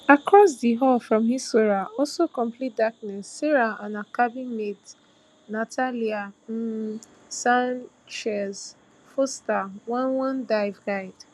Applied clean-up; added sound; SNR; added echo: none; none; none; none.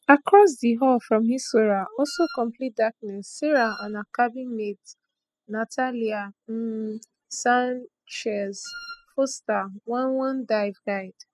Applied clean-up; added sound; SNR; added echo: classical method spectral subtraction.